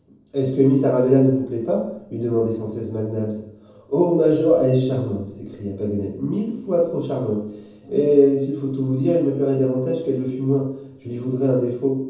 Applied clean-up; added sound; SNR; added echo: none; none; none; reverberation time 0.9 s.